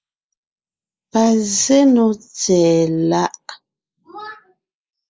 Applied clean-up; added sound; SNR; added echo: neural mask model Resemble Enhance denoiser.